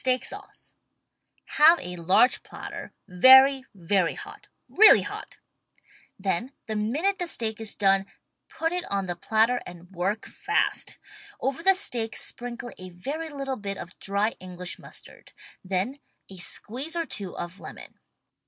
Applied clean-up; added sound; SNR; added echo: none; none; none; none.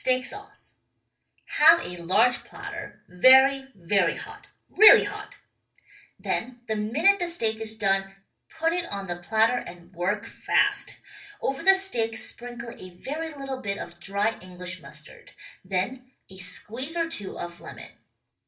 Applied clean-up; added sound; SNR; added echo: none; none; none; reverberation time 0.3 s.